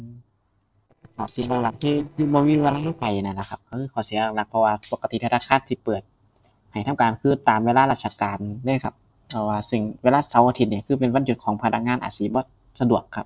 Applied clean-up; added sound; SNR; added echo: neural separator model SepFormer DNS4.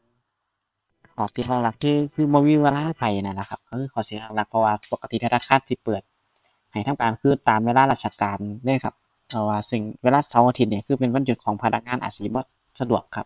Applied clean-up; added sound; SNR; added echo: neural separator model SepFormer WHAM!.